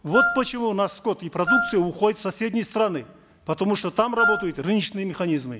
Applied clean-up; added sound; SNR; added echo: none; Wind instrument, woodwind instrument; 0 dB; none.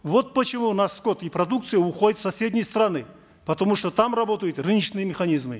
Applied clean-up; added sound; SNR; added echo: none; none; none; none.